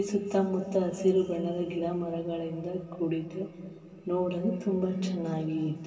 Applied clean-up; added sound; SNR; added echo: none; none; none; reverberation time 3.0 s.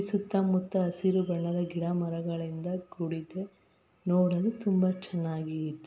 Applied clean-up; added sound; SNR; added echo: none; none; none; none.